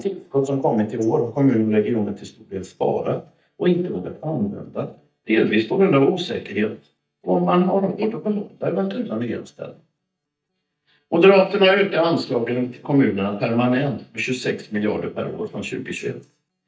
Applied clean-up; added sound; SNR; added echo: neural mask model DeepFilterNet 3.